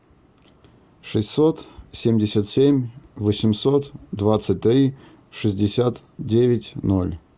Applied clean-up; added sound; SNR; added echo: none; none; none; none.